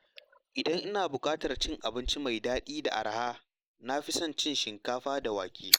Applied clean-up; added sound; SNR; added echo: neural mask model Resemble Enhance denoiser.